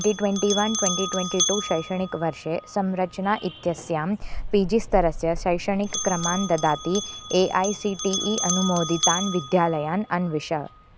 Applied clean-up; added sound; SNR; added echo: none; Bell; 6 dB; none.